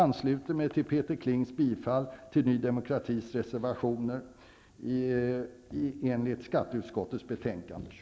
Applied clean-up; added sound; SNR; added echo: none; none; none; none.